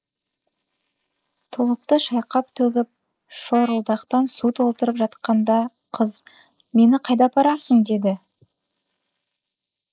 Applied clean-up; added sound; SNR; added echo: neural mask model Resemble Enhance denoiser.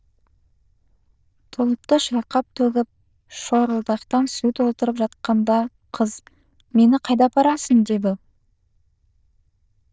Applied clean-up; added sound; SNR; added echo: neural diffusion model UNIVERSE++.